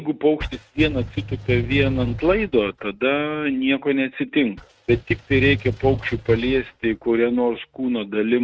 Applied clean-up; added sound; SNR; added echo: neural mask model RNNoise.